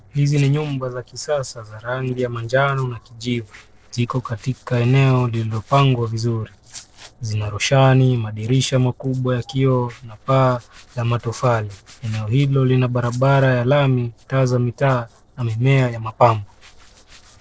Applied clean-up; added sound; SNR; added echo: neural separator model SepFormer DNS4.